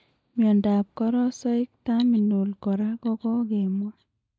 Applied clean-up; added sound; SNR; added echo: neural mask model DeepFilterNet 3.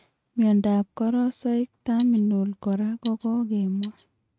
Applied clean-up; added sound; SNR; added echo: neural mask model RNNoise.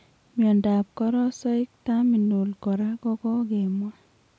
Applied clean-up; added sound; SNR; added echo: none; none; none; none.